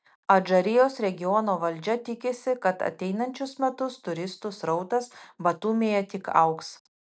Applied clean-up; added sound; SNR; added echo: none; none; none; none.